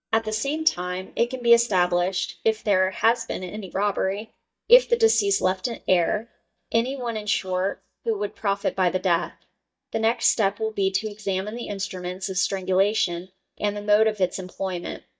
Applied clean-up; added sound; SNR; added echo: neural mask model DeepFilterNet 3.